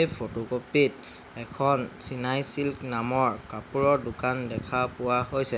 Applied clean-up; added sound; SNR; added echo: none; none; none; none.